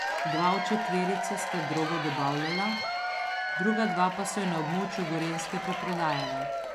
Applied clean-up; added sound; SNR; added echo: none; Applause / Crowd / Cheering; 1 dB; none.